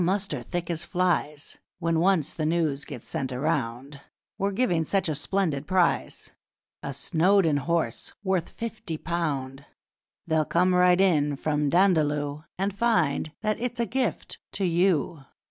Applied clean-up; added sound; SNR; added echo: none; none; none; none.